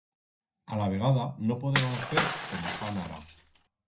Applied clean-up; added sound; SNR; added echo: none; Shatter / Crushing; 1 dB; reverberation time 0.5 s.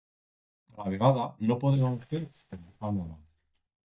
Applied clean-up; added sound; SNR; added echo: neural mask model DeepFilterNet 3.